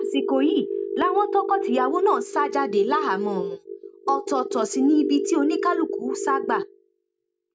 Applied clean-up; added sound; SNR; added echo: neural mask model RNNoise.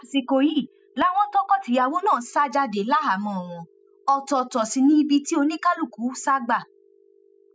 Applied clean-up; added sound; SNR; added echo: classical method spectral subtraction.